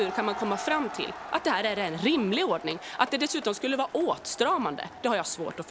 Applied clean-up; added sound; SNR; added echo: none; Crowd; 12 dB; none.